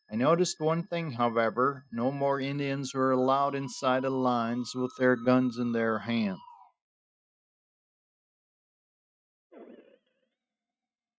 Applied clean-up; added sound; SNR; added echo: neural mask model RNNoise.